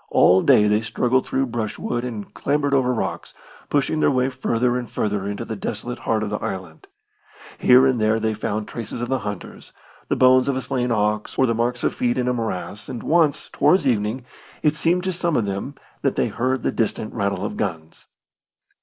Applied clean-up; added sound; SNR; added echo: none; none; none; none.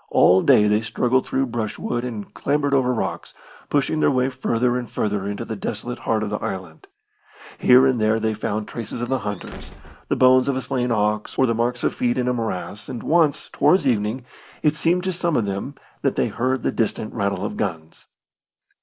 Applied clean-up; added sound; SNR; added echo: none; Squeak / Slam / Wood; 18 dB; none.